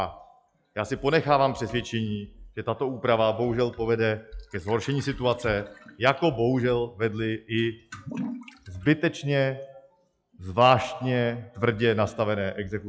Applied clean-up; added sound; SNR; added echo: classical method log-MMSE.